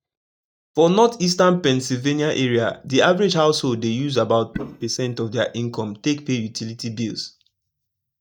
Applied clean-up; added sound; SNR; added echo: neural mask model DeepFilterNet 3.